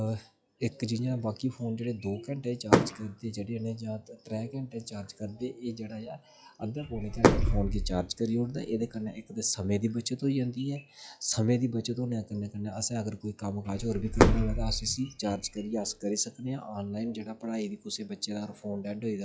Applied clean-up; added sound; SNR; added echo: classical method log-MMSE.